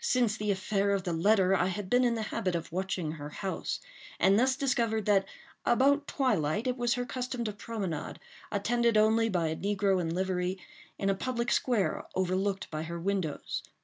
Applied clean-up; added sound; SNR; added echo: none; none; none; none.